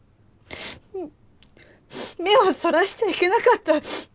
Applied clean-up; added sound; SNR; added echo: none; none; none; none.